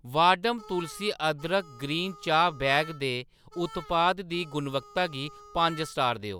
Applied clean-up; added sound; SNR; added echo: none; Harmonica; 19 dB; none.